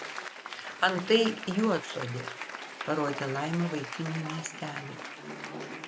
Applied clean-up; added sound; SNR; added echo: none; Applause / Crowd; 8 dB; none.